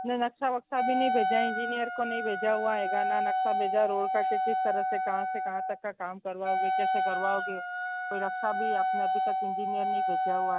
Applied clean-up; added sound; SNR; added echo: none; Wind instrument, woodwind instrument; -3 dB; none.